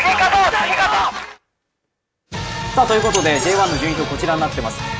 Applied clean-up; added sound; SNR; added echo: none; none; none; none.